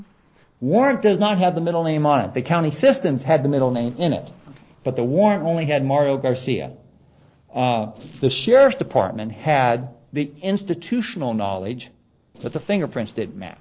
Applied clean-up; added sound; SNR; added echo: neural separator model SepFormer DNS4.